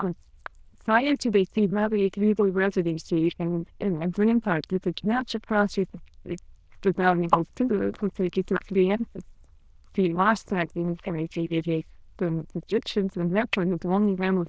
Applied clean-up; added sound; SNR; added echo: neural diffusion model UNIVERSE++.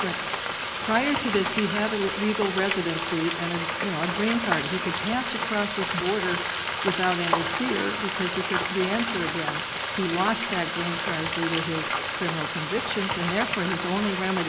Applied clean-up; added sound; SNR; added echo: none; Frying (food); 0 dB; none.